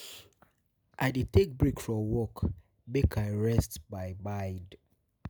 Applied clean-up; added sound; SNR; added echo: none; none; none; none.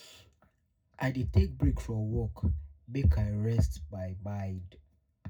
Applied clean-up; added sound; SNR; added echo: none; none; none; reverberation time 0.4 s.